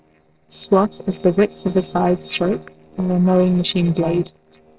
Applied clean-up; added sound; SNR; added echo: neural separator model SepFormer DNS4.